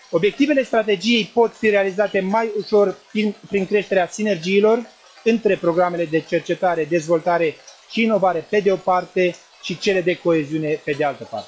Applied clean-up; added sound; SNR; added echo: classical method log-MMSE.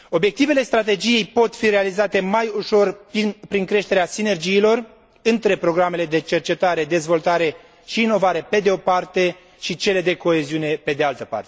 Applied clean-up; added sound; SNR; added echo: none; none; none; none.